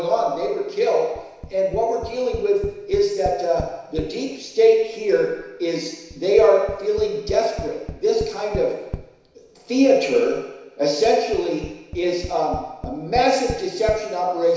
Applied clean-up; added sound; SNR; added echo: none; Tap; 16 dB; reverberation time 1.0 s.